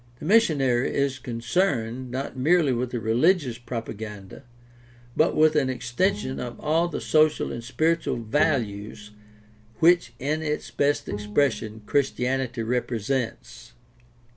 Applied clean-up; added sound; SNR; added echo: none; Bowed string instrument; 15 dB; none.